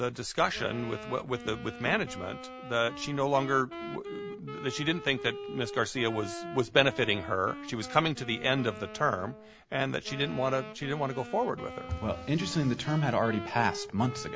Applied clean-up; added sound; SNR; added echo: none; Wind instrument, woodwind instrument; 12 dB; none.